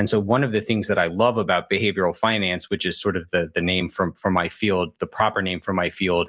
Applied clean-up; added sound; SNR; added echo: none; none; none; none.